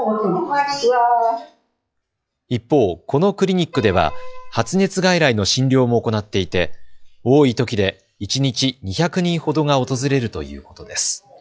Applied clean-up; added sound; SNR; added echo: classical method log-MMSE.